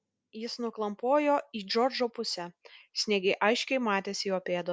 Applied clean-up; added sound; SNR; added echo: none; none; none; none.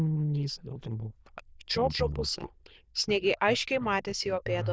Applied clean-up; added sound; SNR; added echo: neural diffusion model UNIVERSE++.